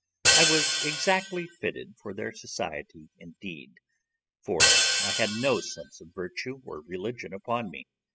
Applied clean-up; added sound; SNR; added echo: classical method spectral subtraction.